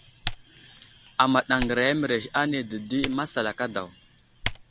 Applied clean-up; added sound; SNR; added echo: none; Typing; 10 dB; none.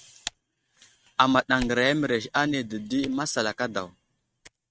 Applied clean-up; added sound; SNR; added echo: neural mask model RNNoise.